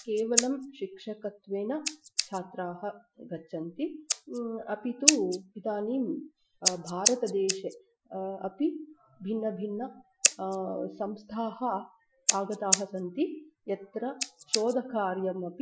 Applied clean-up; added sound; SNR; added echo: classical method Wiener filter.